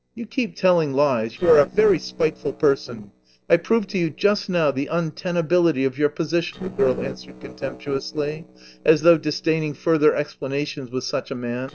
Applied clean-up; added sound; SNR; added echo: neural separator model SepFormer DNS4.